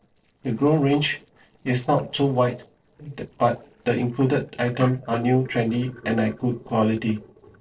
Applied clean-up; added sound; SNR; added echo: neural separator model SepFormer DNS4.